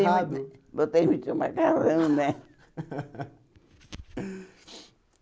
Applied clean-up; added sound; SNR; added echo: none; none; none; none.